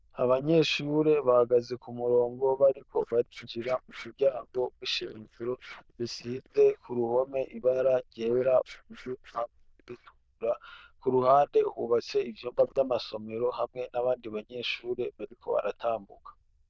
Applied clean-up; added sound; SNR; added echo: neural diffusion model UNIVERSE++.